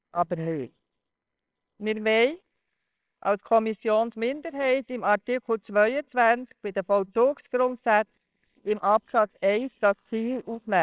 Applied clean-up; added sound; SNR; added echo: neural separator model SepFormer WHAMR!.